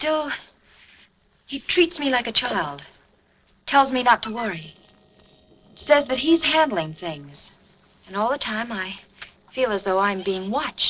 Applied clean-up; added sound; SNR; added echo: neural separator model SepFormer DNS4.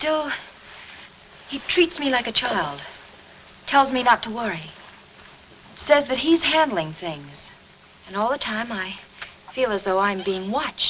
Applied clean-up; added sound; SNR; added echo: none; none; none; none.